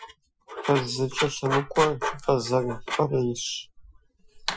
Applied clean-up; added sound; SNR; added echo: classical method Wiener filter.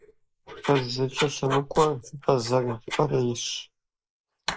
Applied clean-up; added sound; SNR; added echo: neural mask model Resemble Enhance denoiser.